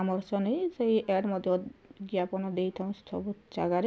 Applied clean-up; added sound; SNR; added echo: none; none; none; none.